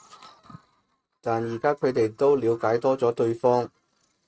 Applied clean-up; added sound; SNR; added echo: neural mask model RNNoise.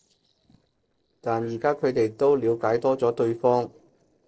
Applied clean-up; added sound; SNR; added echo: neural separator model SepFormer DNS4.